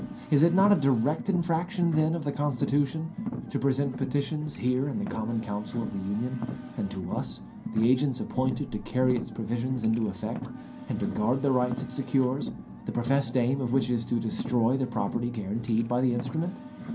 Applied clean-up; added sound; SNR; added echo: none; Car; 9 dB; reverberation time 0.3 s.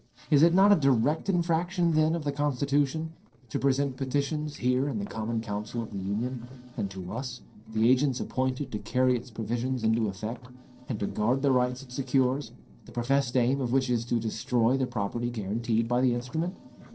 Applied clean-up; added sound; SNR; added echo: neural separator model SepFormer DNS4.